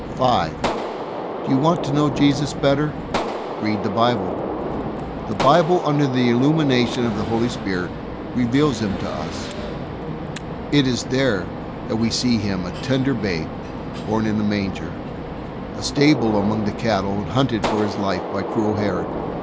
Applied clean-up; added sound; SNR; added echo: none; Gunshot, gunfire; 5 dB; none.